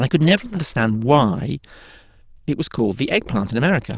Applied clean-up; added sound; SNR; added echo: neural diffusion model UNIVERSE++.